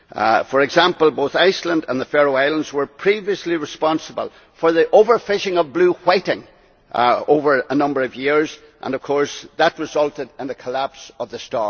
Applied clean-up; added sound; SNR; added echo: none; none; none; none.